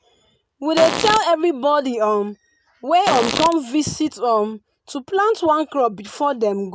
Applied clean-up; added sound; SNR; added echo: none; Fart; 5 dB; none.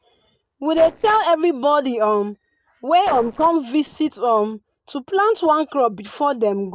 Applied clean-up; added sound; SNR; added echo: neural separator model SepFormer DNS4.